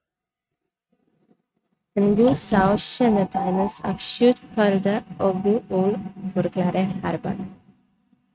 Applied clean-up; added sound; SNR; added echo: neural mask model RNNoise.